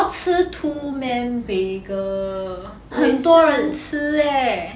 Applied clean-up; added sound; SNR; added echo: none; none; none; none.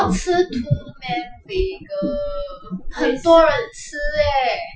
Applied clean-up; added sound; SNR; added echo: classical method Wiener filter.